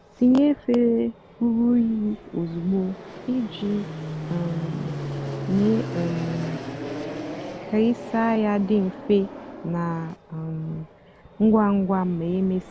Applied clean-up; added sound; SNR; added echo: none; Fixed-wing aircraft, airplane; 11 dB; none.